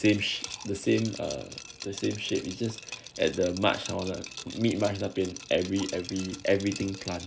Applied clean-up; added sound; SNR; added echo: none; Liquid; 13 dB; none.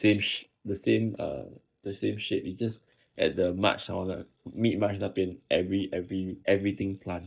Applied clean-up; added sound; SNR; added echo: neural mask model DeepFilterNet 3.